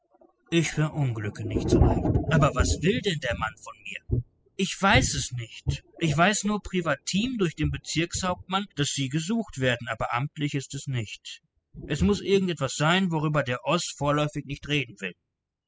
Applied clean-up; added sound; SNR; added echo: classical method spectral subtraction.